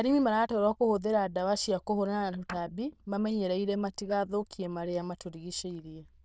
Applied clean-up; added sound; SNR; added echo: neural diffusion model UNIVERSE++.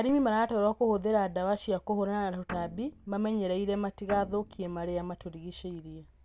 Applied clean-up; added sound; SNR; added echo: none; Guitar; 16 dB; none.